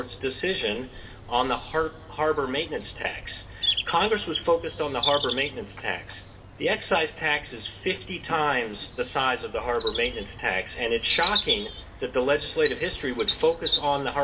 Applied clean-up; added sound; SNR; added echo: none; Bird vocalization, bird call, bird song; 4 dB; reverberation time 2.8 s.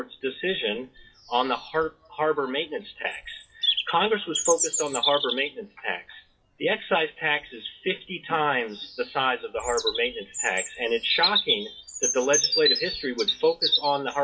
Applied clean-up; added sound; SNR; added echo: classical method WPE with log-MMSE.